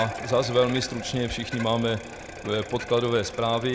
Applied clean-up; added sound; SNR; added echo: none; Bicycle; 12 dB; none.